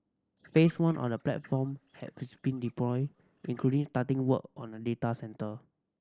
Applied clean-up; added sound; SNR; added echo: neural mask model Resemble Enhance denoiser.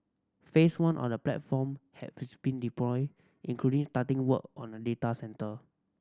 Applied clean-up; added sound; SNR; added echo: none; none; none; none.